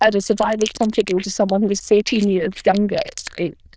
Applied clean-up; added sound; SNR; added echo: neural diffusion model UNIVERSE++.